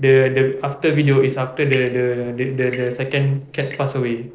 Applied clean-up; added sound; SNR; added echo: neural separator model SepFormer DNS4.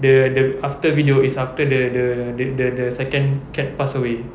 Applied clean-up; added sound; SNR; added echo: none; none; none; none.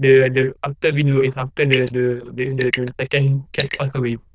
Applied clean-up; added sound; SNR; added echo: neural diffusion model UNIVERSE++.